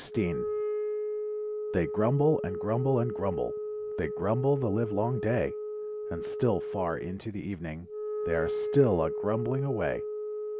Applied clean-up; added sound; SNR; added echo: none; Wind instrument, woodwind instrument; 4 dB; none.